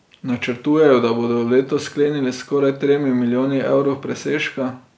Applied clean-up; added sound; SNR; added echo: none; none; none; none.